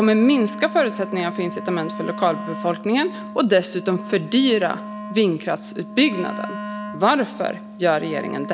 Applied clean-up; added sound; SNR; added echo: none; Wind instrument, woodwind instrument; 11 dB; none.